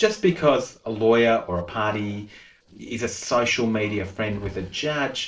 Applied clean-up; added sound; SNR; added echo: neural separator model SepFormer DNS4.